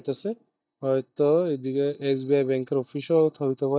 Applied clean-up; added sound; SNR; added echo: neural mask model DeepFilterNet 3.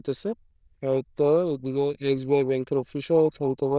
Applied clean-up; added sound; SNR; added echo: neural diffusion model UNIVERSE++.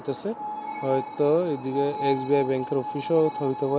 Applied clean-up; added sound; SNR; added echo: none; Screech; 8 dB; none.